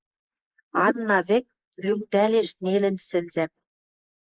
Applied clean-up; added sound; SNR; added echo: neural mask model Resemble Enhance denoiser.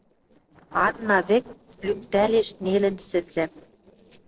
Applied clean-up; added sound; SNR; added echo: neural separator model SepFormer DNS4.